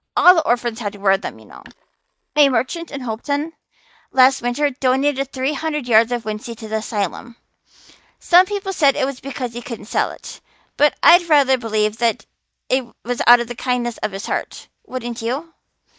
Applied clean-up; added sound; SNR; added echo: neural mask model DeepFilterNet 3.